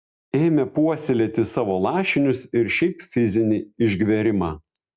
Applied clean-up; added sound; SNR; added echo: none; none; none; none.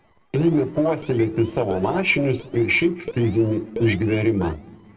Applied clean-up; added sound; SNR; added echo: neural separator model SepFormer DNS4.